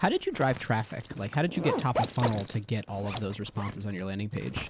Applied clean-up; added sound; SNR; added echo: none; Zipper (clothing); 7 dB; none.